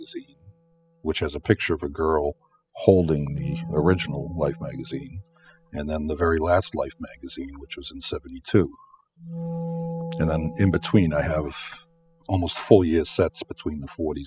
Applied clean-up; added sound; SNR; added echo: classical method spectral subtraction.